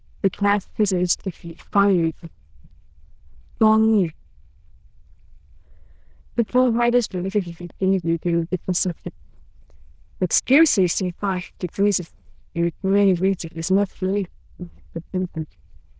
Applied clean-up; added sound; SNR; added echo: neural diffusion model UNIVERSE++.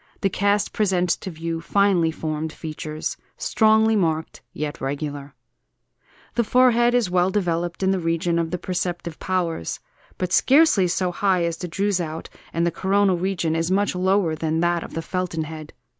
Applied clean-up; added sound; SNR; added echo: none; none; none; none.